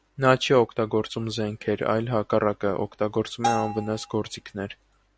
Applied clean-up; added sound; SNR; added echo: none; Bell; 7 dB; none.